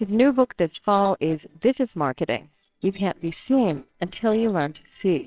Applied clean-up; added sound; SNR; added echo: neural separator model SepFormer WHAMR!.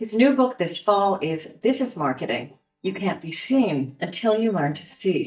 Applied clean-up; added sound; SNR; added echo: neural mask model DeepFilterNet 3.